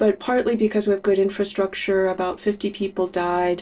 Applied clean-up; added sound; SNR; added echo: neural separator model SepFormer DNS4.